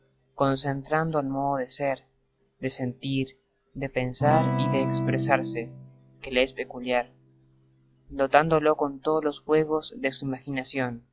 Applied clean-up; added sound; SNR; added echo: classical method log-MMSE.